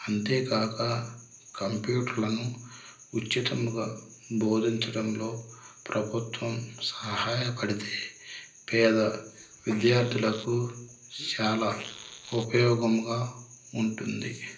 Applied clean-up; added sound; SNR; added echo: none; Fart; 17 dB; reverberation time 0.5 s.